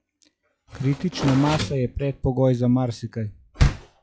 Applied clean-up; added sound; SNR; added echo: classical method log-MMSE.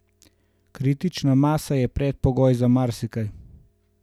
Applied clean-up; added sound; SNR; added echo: none; none; none; none.